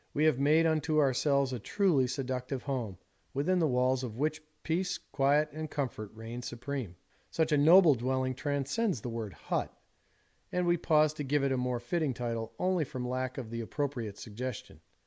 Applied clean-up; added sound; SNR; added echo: none; none; none; none.